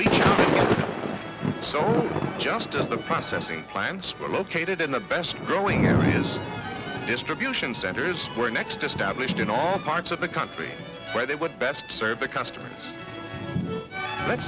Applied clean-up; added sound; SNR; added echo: none; Thunder / Rain; 1 dB; none.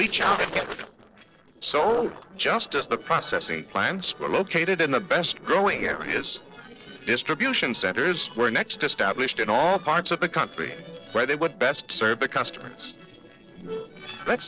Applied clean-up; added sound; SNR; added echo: neural separator model SepFormer DNS4.